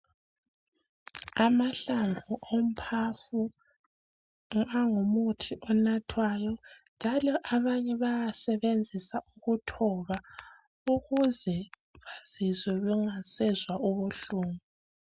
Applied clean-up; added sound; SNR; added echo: none; none; none; none.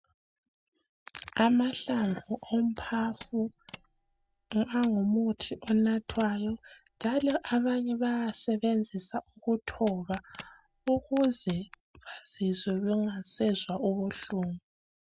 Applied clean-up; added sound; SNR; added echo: none; Mechanisms; 17 dB; none.